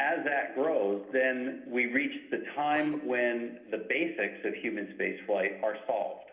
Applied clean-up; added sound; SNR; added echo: neural separator model SepFormer DNS4.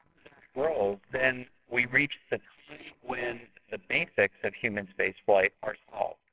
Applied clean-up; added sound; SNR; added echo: neural separator model SepFormer WHAMR!.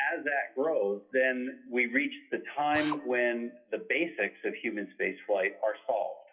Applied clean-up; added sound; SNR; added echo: classical method WPE with log-MMSE.